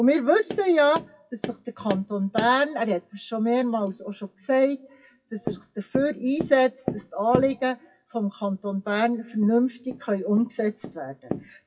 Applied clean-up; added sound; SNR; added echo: classical method WPE with log-MMSE.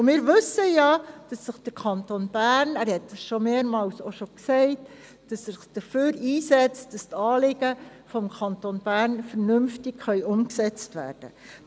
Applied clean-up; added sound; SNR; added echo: none; none; none; none.